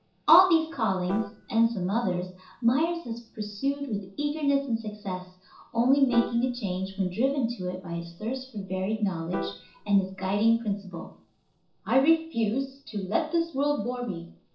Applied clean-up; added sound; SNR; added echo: neural separator model SepFormer DNS4.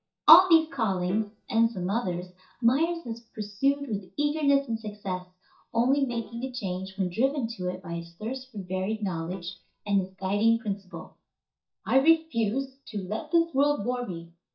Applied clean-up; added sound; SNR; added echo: neural mask model DeepFilterNet 3.